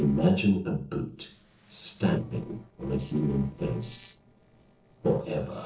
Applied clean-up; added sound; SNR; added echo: neural separator model SepFormer DNS4.